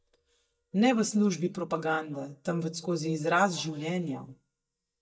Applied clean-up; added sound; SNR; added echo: neural mask model DeepFilterNet 3.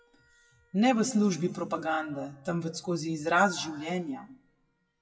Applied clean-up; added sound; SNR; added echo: classical method WPE with log-MMSE.